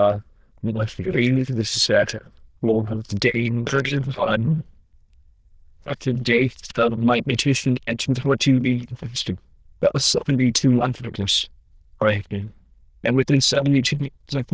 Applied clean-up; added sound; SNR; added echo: neural diffusion model UNIVERSE++.